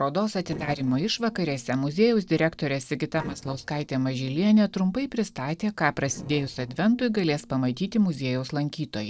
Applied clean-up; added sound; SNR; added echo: neural separator model SepFormer DNS4.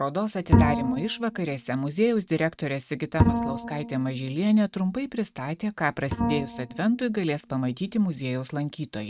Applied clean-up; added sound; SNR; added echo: neural mask model RNNoise.